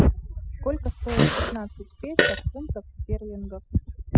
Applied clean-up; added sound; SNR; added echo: classical method spectral subtraction.